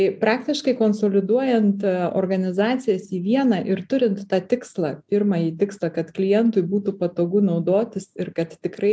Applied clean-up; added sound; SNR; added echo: none; none; none; none.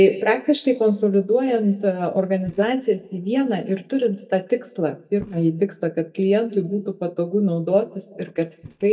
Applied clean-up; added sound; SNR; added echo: neural mask model DeepFilterNet 3.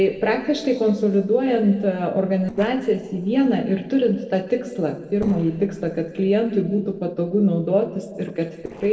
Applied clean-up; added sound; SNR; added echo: neural separator model SepFormer DNS4.